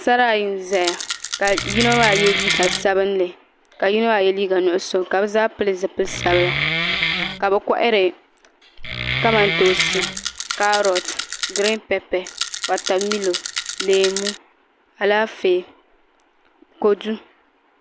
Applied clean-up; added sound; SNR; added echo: none; Rattle + Wood; 3 dB; none.